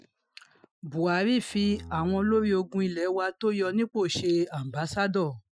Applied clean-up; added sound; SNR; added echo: classical method Wiener filter.